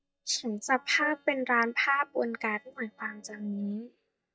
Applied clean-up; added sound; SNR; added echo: neural mask model DeepFilterNet 3.